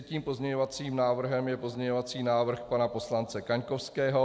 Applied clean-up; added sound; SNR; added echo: none; none; none; none.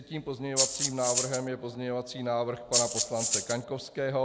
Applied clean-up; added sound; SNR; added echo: none; Rattle (instrument); -3 dB; none.